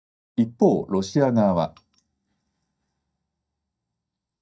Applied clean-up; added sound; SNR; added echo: neural mask model DeepFilterNet 3.